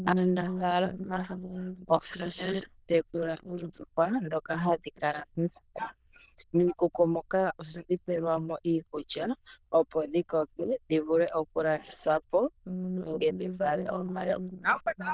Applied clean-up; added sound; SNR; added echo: neural diffusion model UNIVERSE++.